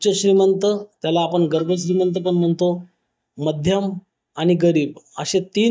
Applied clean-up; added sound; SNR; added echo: neural mask model DeepFilterNet 3.